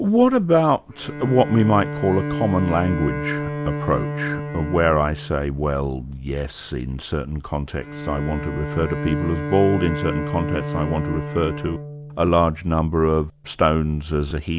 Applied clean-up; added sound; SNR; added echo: none; Bowed string instrument; 8 dB; none.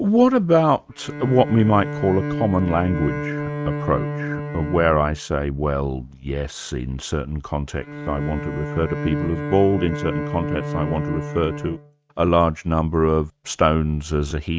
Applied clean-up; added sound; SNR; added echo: neural mask model RNNoise.